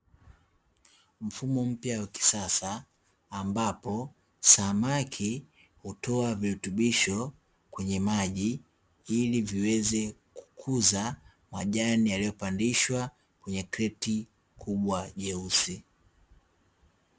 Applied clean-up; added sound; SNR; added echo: none; none; none; none.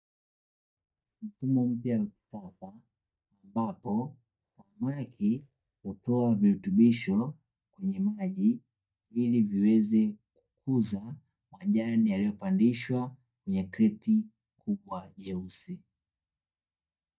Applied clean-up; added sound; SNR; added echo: neural mask model DeepFilterNet 3.